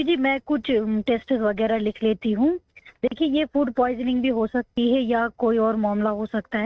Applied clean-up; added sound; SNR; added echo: neural mask model RNNoise.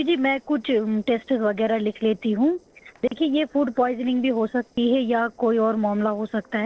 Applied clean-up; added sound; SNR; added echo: neural separator model SepFormer DNS4.